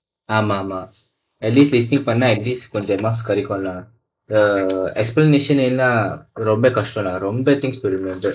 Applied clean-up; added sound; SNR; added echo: neural mask model Resemble Enhance denoiser.